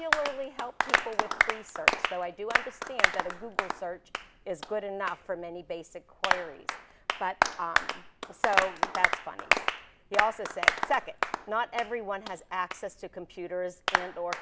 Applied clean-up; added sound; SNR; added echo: none; Applause; -4 dB; none.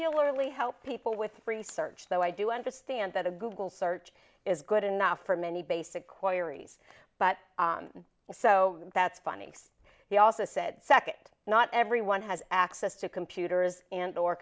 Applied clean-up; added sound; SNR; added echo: none; none; none; none.